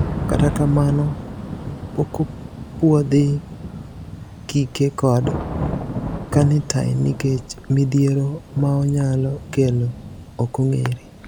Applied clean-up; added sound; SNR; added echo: none; Thunder / Rain; 8 dB; none.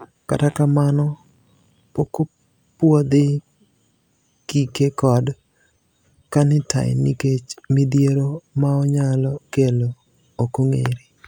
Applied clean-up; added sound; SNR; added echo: none; none; none; none.